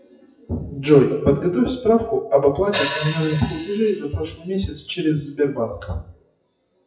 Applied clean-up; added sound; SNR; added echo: classical method WPE with log-MMSE.